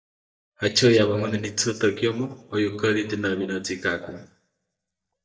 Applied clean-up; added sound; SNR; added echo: neural mask model DeepFilterNet 3.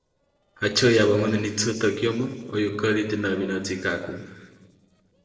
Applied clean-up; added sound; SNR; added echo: neural separator model SepFormer DNS4.